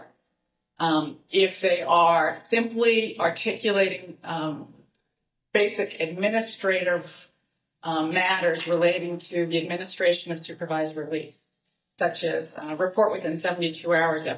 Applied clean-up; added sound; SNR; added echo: neural mask model DeepFilterNet 3.